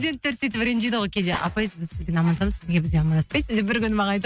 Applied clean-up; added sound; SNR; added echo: neural mask model RNNoise.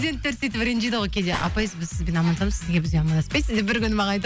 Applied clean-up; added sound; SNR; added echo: none; Gunshot, gunfire; 17 dB; none.